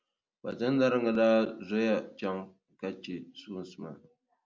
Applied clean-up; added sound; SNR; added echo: none; none; none; none.